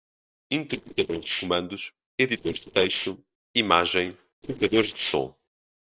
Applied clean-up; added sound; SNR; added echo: neural separator model SepFormer DNS4.